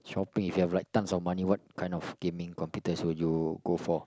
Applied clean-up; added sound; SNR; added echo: none; none; none; none.